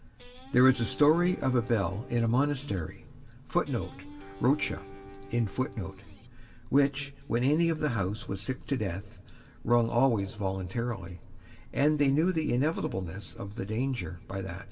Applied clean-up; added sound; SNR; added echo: none; Guitar; 19 dB; reverberation time 1.8 s.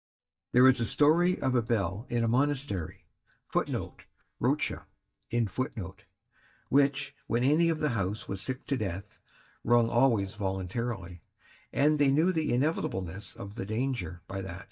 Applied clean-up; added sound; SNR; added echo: neural mask model DeepFilterNet 3.